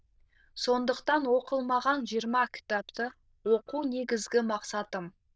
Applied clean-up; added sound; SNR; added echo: neural diffusion model UNIVERSE++.